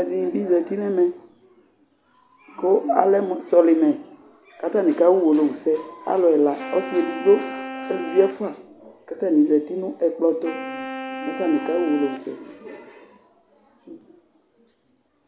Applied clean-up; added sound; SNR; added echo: none; Wind instrument, woodwind instrument; 12 dB; none.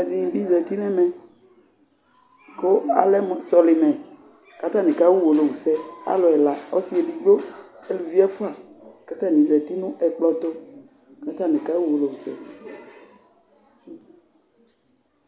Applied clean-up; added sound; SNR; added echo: none; none; none; none.